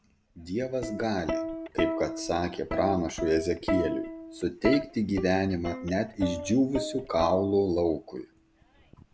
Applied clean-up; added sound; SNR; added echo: none; Plucked string instrument; 7 dB; none.